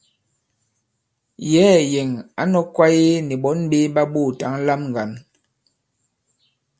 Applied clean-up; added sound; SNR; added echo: none; none; none; none.